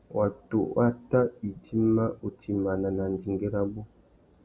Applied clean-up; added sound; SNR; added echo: none; none; none; none.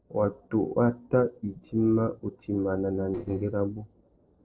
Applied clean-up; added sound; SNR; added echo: neural separator model SepFormer DNS4.